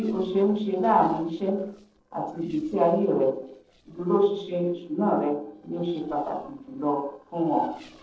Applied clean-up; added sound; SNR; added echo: neural separator model SepFormer DNS4.